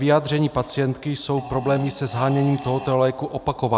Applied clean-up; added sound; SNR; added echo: none; Fart; 16 dB; none.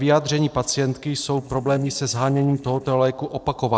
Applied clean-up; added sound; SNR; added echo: neural separator model SepFormer DNS4.